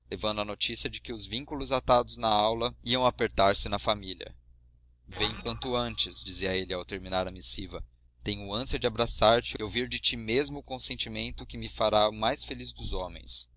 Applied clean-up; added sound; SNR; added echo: neural separator model SepFormer DNS4.